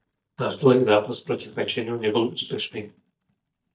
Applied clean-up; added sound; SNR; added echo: neural mask model DeepFilterNet 3.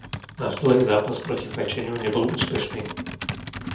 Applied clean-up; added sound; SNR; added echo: none; Computer keyboard; 9 dB; reverberation time 0.5 s.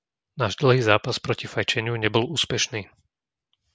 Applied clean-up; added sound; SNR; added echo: none; none; none; none.